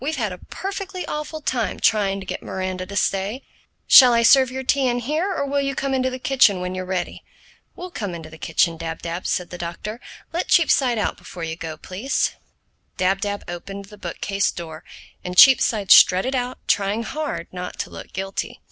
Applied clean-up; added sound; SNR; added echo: none; none; none; none.